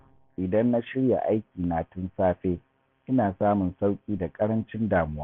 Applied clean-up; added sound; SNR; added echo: none; none; none; none.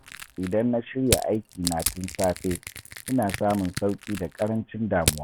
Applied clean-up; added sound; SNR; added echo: none; Crushing; 6 dB; none.